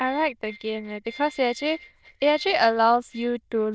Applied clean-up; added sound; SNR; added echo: neural diffusion model UNIVERSE++.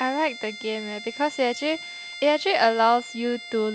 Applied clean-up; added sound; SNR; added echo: none; Bowed string instrument; 14 dB; none.